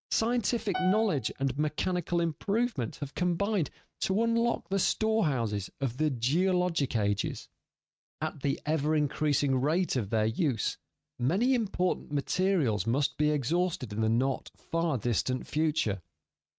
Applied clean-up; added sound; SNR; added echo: neural mask model RNNoise.